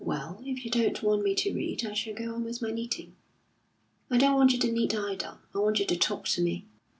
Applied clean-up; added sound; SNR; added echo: none; none; none; none.